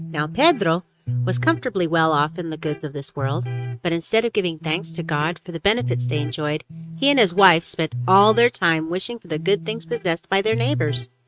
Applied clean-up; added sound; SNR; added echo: neural mask model RNNoise.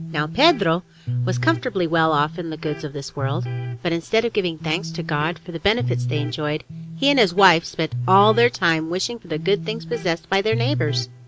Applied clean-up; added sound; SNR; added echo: none; Electric guitar; 7 dB; none.